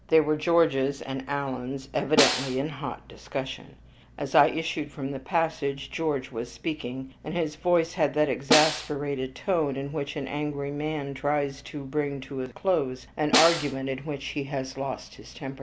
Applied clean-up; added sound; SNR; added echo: none; Snare drum; 3 dB; none.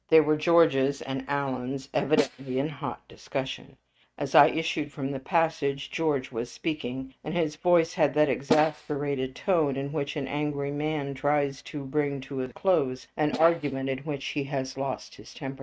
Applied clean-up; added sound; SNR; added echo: neural mask model RNNoise.